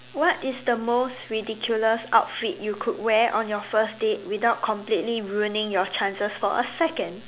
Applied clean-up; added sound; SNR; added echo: none; none; none; none.